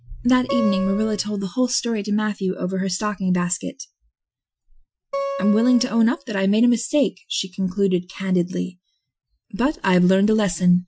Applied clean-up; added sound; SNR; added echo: classical method Wiener filter.